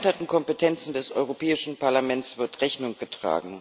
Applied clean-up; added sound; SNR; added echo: none; none; none; none.